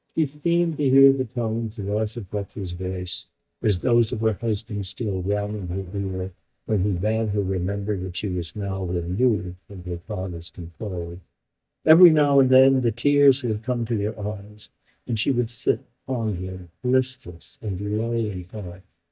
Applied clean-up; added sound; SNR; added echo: neural mask model DeepFilterNet 3.